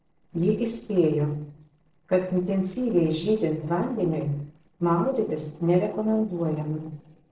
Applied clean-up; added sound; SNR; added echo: neural separator model SepFormer DNS4.